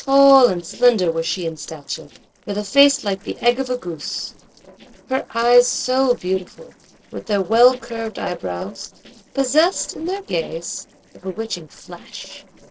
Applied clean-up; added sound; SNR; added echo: neural separator model SepFormer DNS4.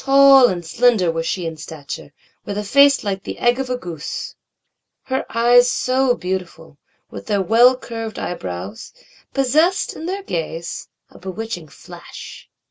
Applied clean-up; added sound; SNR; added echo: none; none; none; none.